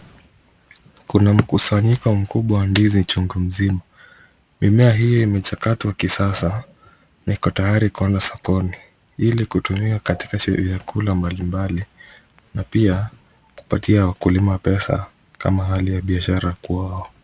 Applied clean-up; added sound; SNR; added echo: none; none; none; none.